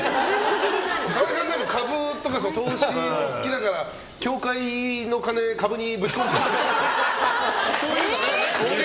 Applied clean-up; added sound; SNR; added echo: none; none; none; none.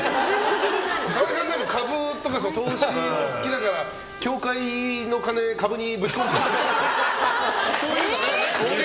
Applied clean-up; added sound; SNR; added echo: none; Trumpet; 16 dB; none.